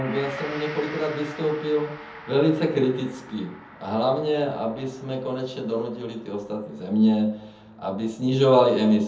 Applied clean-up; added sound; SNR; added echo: none; Gong; 18 dB; reverberation time 0.6 s.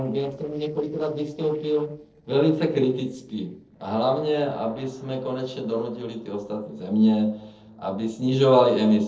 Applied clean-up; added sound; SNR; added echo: neural separator model SepFormer DNS4.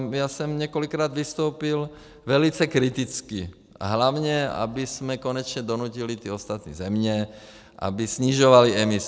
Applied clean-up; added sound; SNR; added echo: none; none; none; none.